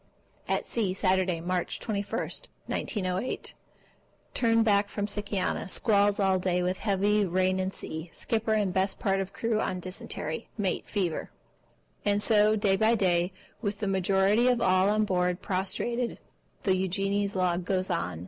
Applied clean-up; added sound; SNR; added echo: none; none; none; none.